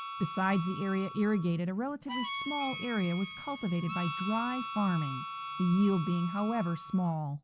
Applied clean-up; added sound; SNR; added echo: none; Harmonica; 9 dB; none.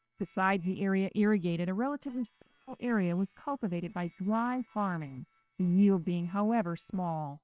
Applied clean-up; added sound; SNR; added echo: neural separator model SepFormer WHAM!.